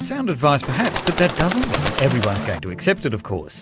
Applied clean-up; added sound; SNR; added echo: none; Bird; 4 dB; none.